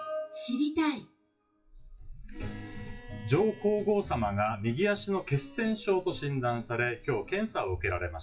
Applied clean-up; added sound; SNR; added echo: classical method WPE with log-MMSE.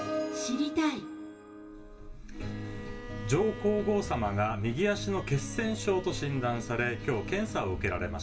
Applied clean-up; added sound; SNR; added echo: none; Bowed string instrument; 18 dB; reverberation time 0.2 s.